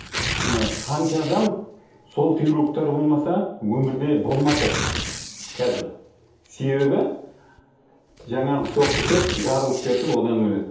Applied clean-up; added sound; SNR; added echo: none; Tearing; 8 dB; reverberation time 0.7 s.